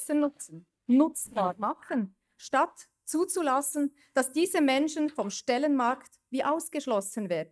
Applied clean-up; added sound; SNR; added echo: neural mask model DeepFilterNet 3.